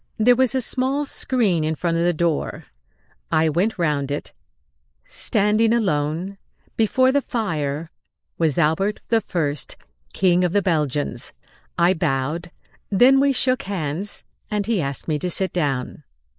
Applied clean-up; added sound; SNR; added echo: neural mask model Resemble Enhance denoiser.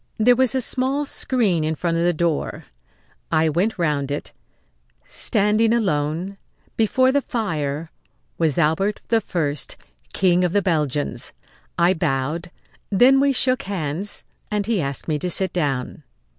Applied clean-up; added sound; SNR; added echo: none; none; none; none.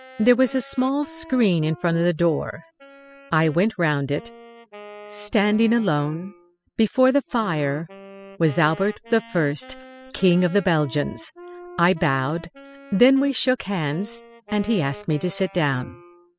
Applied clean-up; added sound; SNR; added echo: classical method spectral subtraction.